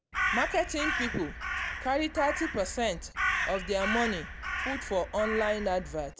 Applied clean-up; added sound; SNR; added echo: none; Crow; 2 dB; none.